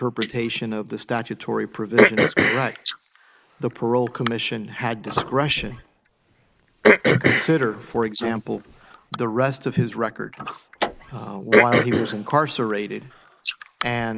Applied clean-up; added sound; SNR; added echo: neural mask model Resemble Enhance denoiser.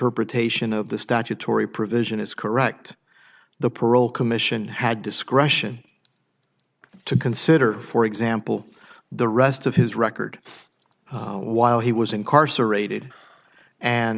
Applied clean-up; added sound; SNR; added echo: none; none; none; none.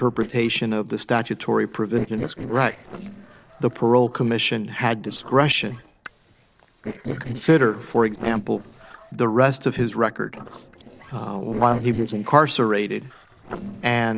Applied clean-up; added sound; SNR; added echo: neural separator model SepFormer DNS4.